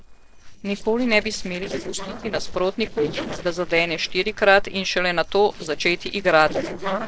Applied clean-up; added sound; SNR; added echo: neural separator model SepFormer DNS4.